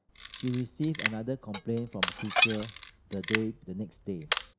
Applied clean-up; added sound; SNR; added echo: none; Camera + Dishes, pots, and pans; -4 dB; none.